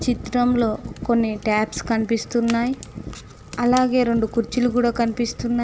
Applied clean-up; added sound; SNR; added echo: none; Fire; 14 dB; none.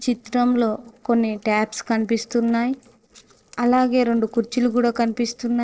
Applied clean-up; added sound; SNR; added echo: neural separator model SepFormer DNS4.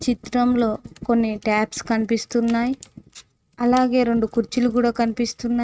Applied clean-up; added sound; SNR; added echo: neural mask model RNNoise.